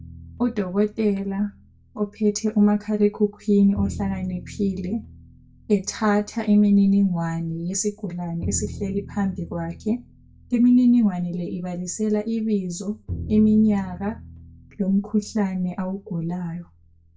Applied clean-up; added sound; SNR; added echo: none; Bowed string instrument; 16 dB; reverberation time 0.2 s.